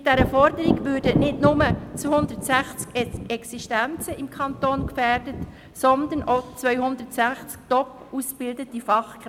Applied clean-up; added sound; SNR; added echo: none; Thunder; 6 dB; none.